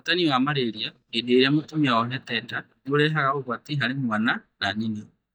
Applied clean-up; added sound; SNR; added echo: neural mask model DeepFilterNet 3.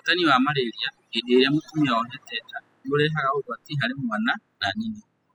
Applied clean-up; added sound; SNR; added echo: classical method spectral subtraction.